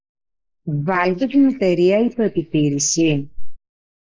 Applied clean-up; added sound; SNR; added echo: neural mask model Resemble Enhance denoiser.